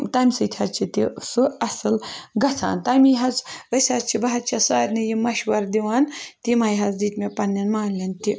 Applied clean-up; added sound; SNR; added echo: none; none; none; none.